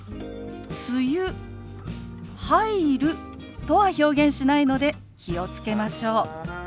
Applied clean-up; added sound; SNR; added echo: none; none; none; none.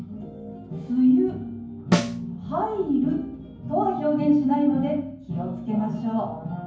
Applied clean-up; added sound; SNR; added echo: none; Snare drum; 6 dB; reverberation time 0.9 s.